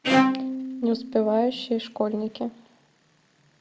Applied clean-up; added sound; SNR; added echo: none; Bowed string instrument; 0 dB; none.